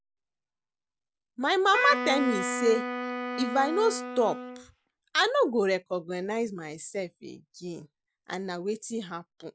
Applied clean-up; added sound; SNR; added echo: none; Wind instrument, woodwind instrument; 3 dB; none.